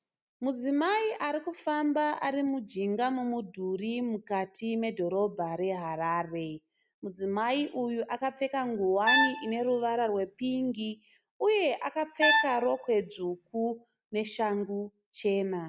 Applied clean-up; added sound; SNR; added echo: none; Brass instrument; 0 dB; none.